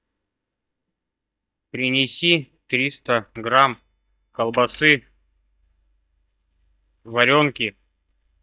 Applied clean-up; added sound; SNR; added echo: neural mask model DeepFilterNet 3.